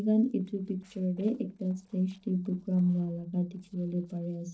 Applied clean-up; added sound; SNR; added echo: neural separator model SepFormer DNS4.